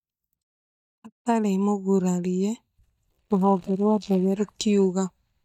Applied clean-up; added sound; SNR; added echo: neural mask model DeepFilterNet 3.